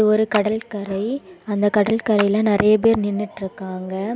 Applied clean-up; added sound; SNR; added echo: none; Clapping; 17 dB; none.